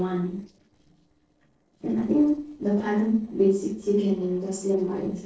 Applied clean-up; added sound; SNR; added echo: neural separator model SepFormer DNS4.